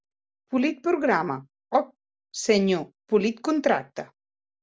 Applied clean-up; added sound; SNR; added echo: none; none; none; none.